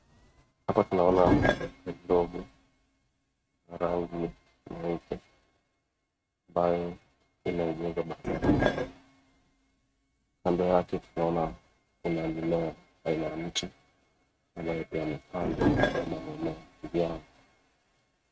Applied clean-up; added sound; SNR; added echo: neural mask model RNNoise.